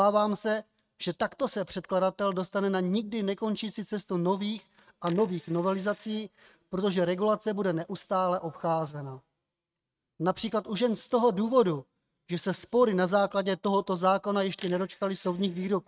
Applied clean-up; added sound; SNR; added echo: neural mask model RNNoise.